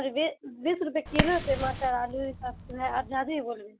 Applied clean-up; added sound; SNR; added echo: none; Fire; 4 dB; none.